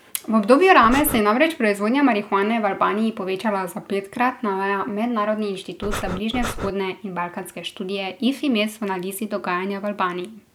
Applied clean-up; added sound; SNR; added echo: none; Breathing; 6 dB; none.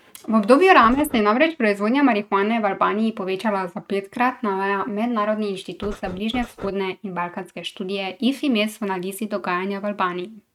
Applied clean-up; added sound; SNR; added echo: neural mask model RNNoise.